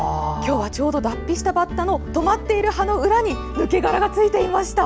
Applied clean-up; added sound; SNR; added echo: none; none; none; none.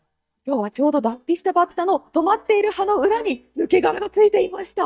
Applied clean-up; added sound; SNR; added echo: neural mask model DeepFilterNet 3.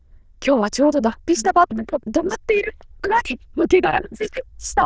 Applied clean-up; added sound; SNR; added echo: neural diffusion model UNIVERSE++.